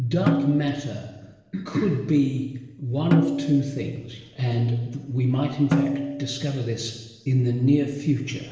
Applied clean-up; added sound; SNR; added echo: none; Snare drum; 5 dB; reverberation time 1.0 s.